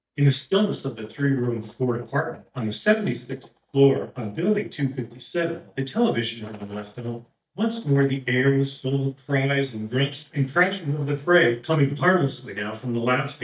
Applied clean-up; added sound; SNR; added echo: neural mask model DeepFilterNet 3.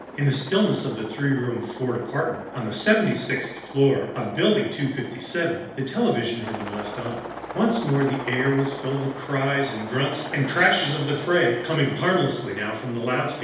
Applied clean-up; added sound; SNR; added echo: none; Aircraft; 13 dB; reverberation time 0.8 s.